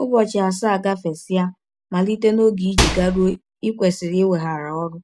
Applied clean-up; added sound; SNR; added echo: none; Microwave oven; 0 dB; none.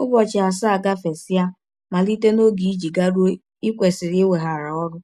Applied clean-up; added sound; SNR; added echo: none; none; none; none.